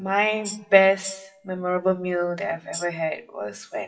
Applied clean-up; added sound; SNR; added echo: classical method WPE with log-MMSE.